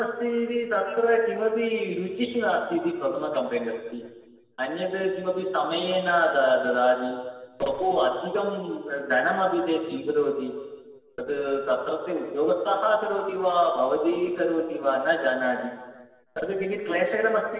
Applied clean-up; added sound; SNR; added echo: none; none; none; reverberation time 1.4 s.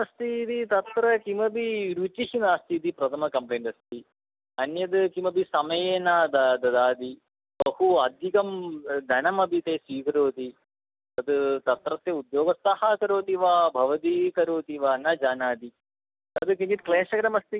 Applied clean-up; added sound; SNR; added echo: none; none; none; none.